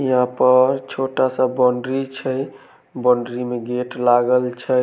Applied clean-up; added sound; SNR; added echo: none; none; none; none.